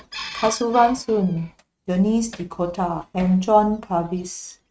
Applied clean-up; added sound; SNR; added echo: neural mask model RNNoise.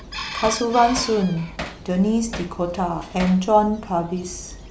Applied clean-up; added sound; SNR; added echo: none; Hammer + Chicken, rooster; 13 dB; none.